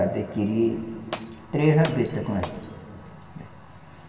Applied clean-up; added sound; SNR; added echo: none; Glass; 12 dB; reverberation time 2.6 s.